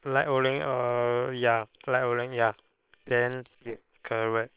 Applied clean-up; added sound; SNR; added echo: neural separator model SepFormer WHAM!.